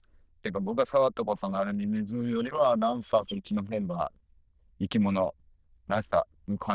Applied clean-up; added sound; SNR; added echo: neural diffusion model UNIVERSE++.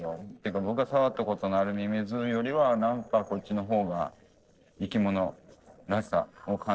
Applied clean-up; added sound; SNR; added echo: neural separator model SepFormer DNS4.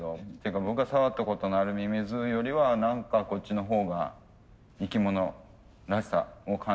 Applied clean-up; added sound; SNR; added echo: none; none; none; none.